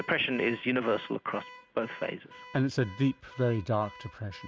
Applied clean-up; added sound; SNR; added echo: none; Alarm / Car; 20 dB; none.